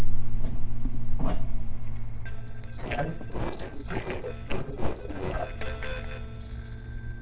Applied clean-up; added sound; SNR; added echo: neural separator model SepFormer DNS4.